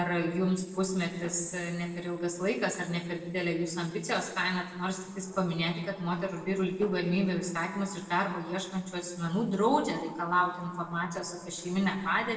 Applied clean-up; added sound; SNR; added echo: neural separator model SepFormer DNS4.